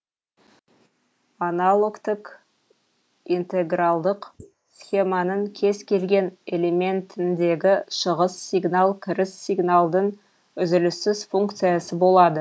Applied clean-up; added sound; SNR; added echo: neural mask model Resemble Enhance denoiser.